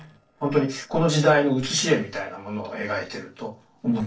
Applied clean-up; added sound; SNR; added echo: neural separator model SepFormer DNS4.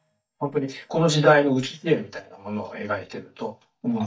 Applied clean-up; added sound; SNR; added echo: neural mask model DeepFilterNet 3.